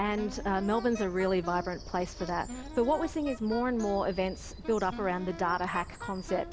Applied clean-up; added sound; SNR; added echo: none; Wind instrument, woodwind instrument + Bird vocalization, bird call, bird song; 11 dB; none.